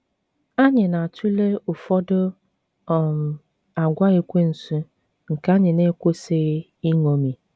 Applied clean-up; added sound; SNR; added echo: none; none; none; none.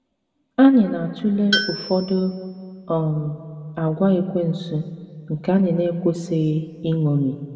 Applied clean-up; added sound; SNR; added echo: none; Tools; 10 dB; reverberation time 1.6 s.